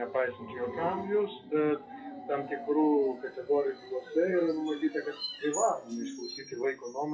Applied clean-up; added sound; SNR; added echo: classical method WPE with log-MMSE.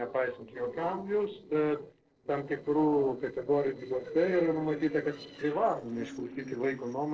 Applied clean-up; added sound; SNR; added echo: neural separator model SepFormer DNS4.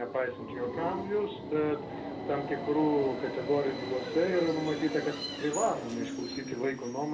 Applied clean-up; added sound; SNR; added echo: none; Subway, metro, underground; 6 dB; reverberation time 0.3 s.